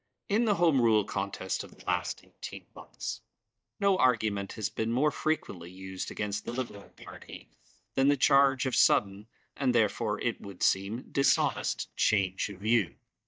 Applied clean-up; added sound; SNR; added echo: neural mask model DeepFilterNet 3.